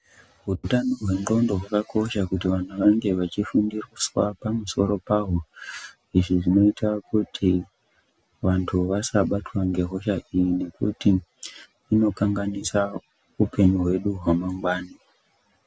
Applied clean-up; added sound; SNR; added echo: none; none; none; none.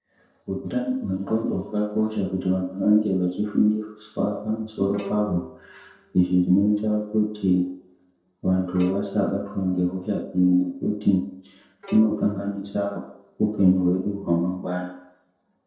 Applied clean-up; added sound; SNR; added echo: neural separator model SepFormer DNS4.